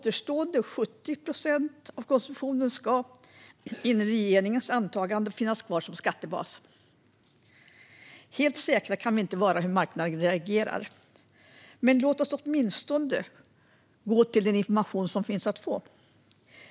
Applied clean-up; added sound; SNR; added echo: none; none; none; none.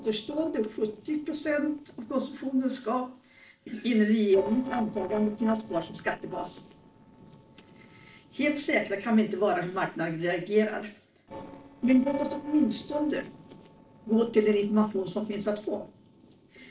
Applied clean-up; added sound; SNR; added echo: neural separator model SepFormer DNS4.